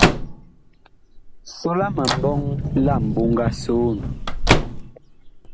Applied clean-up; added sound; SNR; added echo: none; Sliding door + Microwave oven; -2 dB; none.